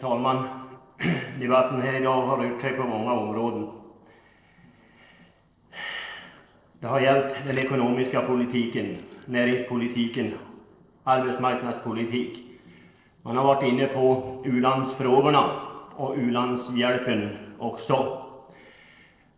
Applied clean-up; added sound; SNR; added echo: neural separator model SepFormer DNS4.